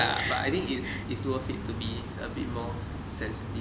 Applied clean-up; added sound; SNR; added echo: none; none; none; none.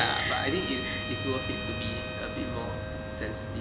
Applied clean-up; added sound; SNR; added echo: none; Harmonica; 5 dB; none.